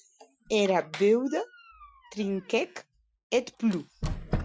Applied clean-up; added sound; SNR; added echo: classical method Wiener filter.